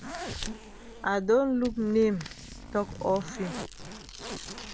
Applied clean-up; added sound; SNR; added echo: none; Tearing + Zipper (clothing); 10 dB; none.